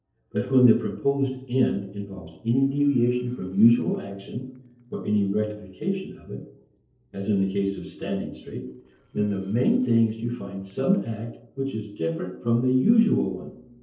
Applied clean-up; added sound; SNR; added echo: neural separator model SepFormer DNS4.